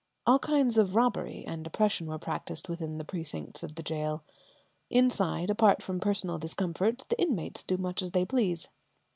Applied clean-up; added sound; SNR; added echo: none; none; none; none.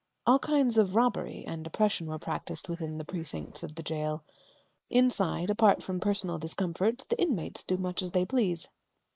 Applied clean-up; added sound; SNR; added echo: neural mask model Resemble Enhance denoiser.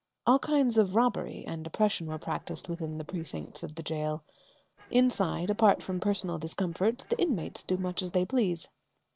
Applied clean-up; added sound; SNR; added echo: neural separator model SepFormer DNS4.